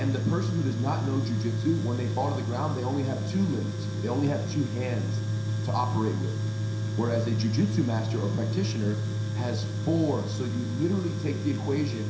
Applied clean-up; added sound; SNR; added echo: none; Tools; -1 dB; reverberation time 0.7 s.